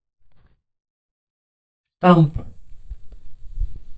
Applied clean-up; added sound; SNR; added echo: neural mask model DeepFilterNet 3.